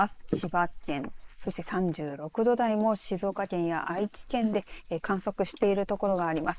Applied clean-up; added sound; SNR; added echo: neural mask model Resemble Enhance denoiser.